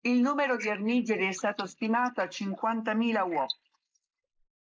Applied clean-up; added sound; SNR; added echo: neural mask model Resemble Enhance denoiser.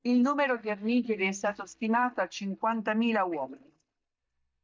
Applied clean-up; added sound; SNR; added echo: neural mask model DeepFilterNet 3.